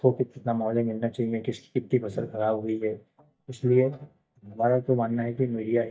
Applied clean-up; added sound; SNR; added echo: neural mask model DeepFilterNet 3.